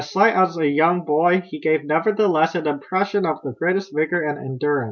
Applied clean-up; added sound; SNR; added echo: none; none; none; none.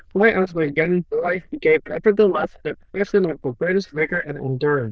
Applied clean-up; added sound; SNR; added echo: neural diffusion model UNIVERSE++.